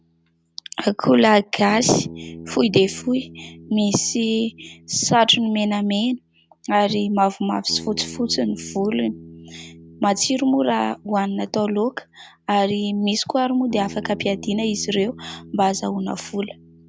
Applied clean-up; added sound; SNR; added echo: none; Bass guitar; 19 dB; none.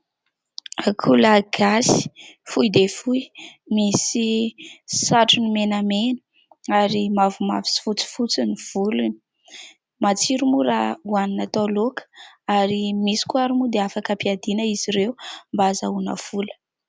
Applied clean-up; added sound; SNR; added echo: none; none; none; none.